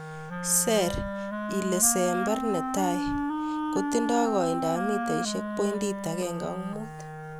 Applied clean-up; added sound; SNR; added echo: none; Wind instrument, woodwind instrument; 2 dB; none.